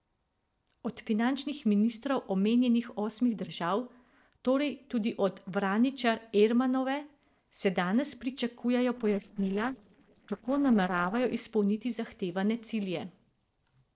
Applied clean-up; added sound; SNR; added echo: neural separator model SepFormer DNS4.